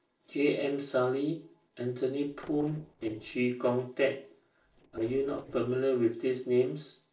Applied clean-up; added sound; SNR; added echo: neural separator model SepFormer DNS4.